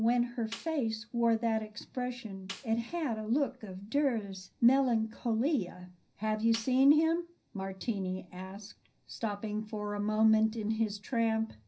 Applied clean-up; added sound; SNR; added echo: none; Snare drum; 20 dB; reverberation time 0.5 s.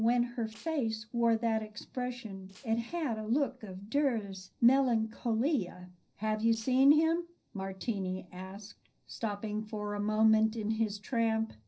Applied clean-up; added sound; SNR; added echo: neural separator model SepFormer DNS4.